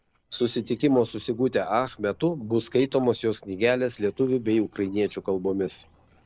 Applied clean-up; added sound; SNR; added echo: neural separator model SepFormer DNS4.